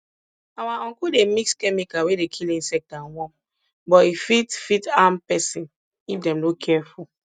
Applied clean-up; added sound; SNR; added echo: none; none; none; none.